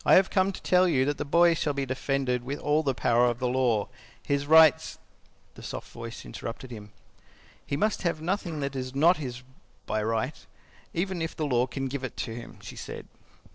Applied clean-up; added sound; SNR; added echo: neural separator model SepFormer DNS4.